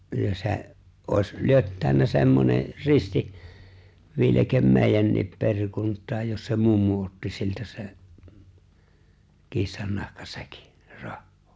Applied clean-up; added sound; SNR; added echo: none; none; none; none.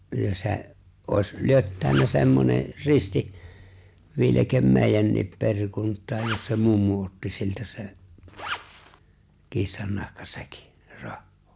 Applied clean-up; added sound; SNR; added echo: none; Zipper (clothing); 12 dB; none.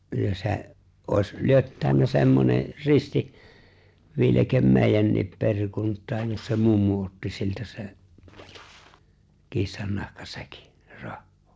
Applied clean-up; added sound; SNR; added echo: neural separator model SepFormer DNS4.